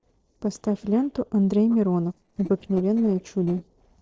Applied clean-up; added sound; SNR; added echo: neural separator model SepFormer DNS4.